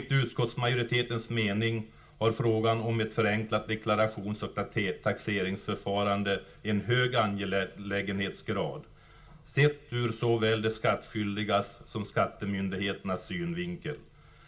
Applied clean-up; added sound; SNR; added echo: none; none; none; reverberation time 0.2 s.